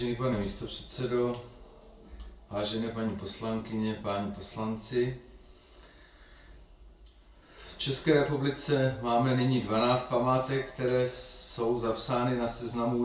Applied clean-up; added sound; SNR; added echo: none; none; none; reverberation time 0.3 s.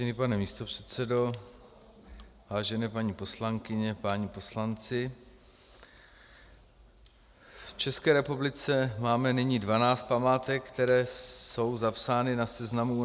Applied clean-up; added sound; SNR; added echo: none; none; none; none.